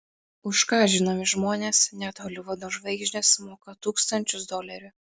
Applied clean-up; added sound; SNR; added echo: none; none; none; none.